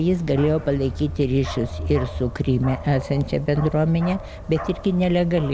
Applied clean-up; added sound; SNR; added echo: none; Bark; 10 dB; none.